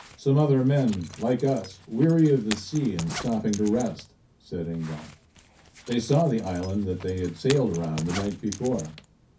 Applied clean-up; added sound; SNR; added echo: none; Zipper (clothing); 16 dB; reverberation time 0.3 s.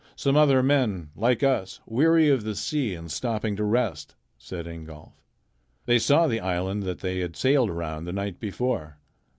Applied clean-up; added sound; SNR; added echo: none; none; none; none.